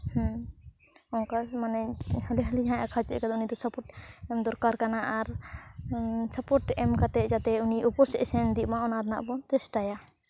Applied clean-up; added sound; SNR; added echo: none; none; none; none.